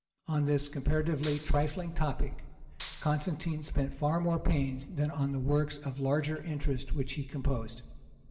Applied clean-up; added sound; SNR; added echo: none; Clapping; 17 dB; reverberation time 2.5 s.